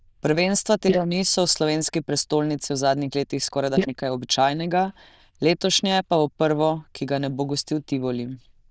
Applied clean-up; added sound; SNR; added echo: neural diffusion model UNIVERSE++.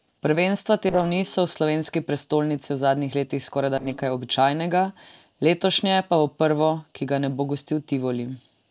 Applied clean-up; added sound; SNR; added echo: neural separator model SepFormer DNS4.